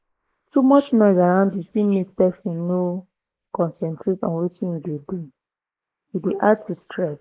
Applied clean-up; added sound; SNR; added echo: neural mask model Resemble Enhance denoiser.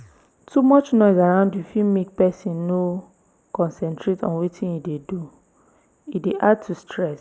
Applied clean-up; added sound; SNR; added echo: none; none; none; none.